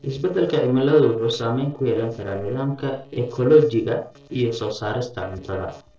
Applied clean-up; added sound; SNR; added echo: neural separator model SepFormer DNS4.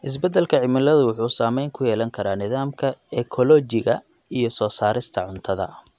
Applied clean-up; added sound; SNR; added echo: none; none; none; none.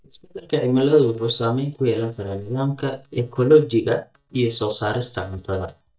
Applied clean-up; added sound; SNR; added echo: neural mask model DeepFilterNet 3.